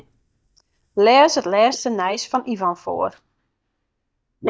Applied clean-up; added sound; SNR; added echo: neural mask model DeepFilterNet 3.